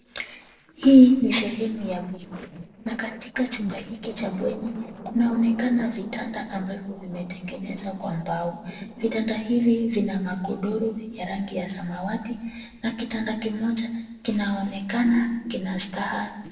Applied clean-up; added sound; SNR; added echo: neural separator model SepFormer DNS4.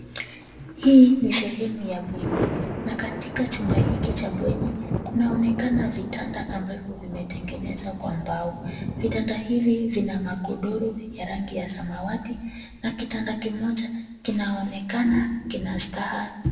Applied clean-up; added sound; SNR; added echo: none; Thunder; 7 dB; reverberation time 0.8 s.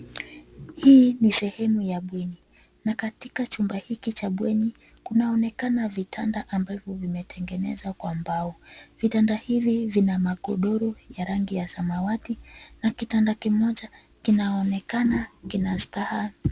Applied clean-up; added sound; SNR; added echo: none; none; none; none.